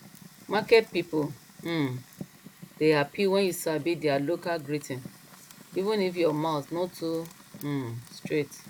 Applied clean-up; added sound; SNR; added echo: none; Fire; 19 dB; none.